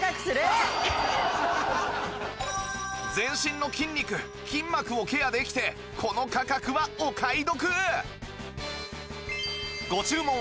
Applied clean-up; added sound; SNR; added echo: none; Bowed string instrument; 16 dB; none.